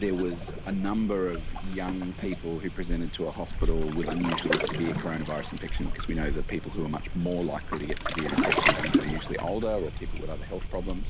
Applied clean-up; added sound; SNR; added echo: none; Waves, surf; -2 dB; none.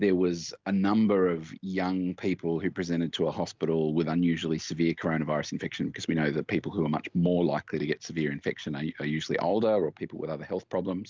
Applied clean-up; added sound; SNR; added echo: none; none; none; none.